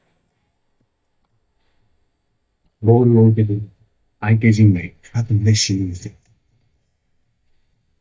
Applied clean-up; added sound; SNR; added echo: neural mask model DeepFilterNet 3.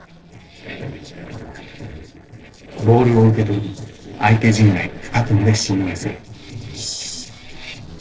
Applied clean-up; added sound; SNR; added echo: neural separator model SepFormer DNS4.